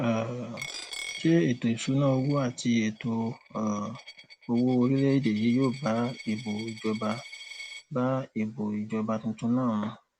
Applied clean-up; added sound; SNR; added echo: none; Coin (dropping); 18 dB; none.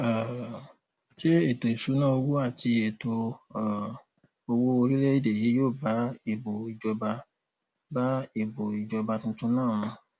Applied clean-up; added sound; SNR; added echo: none; none; none; none.